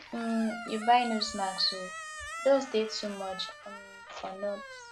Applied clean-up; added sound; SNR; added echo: none; Squeak; 12 dB; none.